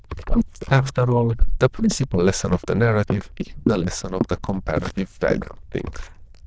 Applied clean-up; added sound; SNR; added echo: neural diffusion model UNIVERSE++.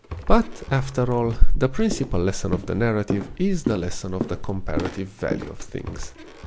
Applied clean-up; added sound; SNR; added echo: none; Walk, footsteps; 13 dB; none.